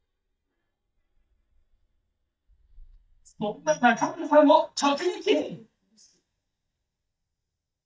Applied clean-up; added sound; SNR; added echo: neural mask model DeepFilterNet 3.